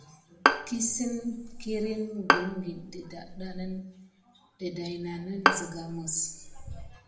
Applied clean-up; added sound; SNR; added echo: none; Bowed string instrument; -4 dB; reverberation time 0.7 s.